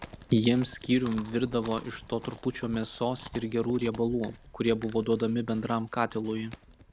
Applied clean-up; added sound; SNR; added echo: none; Chewing, mastication; 17 dB; none.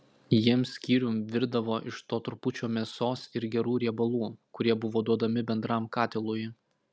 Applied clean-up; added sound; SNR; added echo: none; none; none; none.